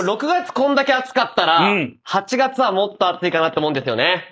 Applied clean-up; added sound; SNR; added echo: neural mask model Resemble Enhance denoiser.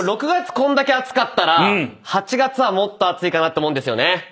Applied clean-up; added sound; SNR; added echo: none; none; none; none.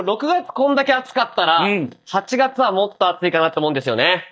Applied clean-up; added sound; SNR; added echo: neural mask model DeepFilterNet 3.